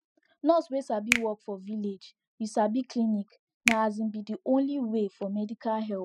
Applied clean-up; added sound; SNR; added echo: classical method spectral subtraction.